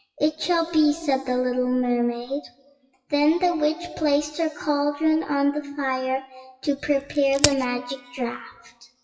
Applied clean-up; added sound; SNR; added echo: classical method WPE with log-MMSE.